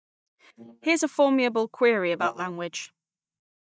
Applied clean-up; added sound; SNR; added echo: neural mask model DeepFilterNet 3.